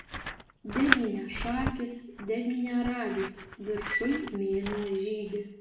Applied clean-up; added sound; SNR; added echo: none; Scissors; 5 dB; reverberation time 0.8 s.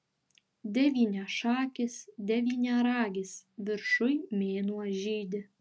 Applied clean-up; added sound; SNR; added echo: none; none; none; none.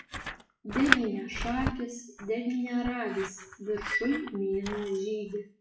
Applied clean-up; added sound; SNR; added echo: classical method WPE with log-MMSE.